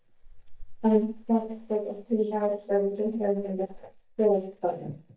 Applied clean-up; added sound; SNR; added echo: neural mask model DeepFilterNet 3.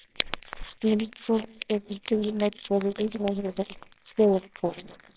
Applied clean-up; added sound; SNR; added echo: neural separator model SepFormer WHAMR!.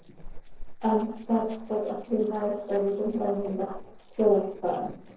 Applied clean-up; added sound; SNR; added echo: neural separator model SepFormer DNS4.